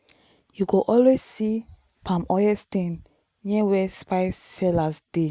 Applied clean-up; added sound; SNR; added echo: none; none; none; none.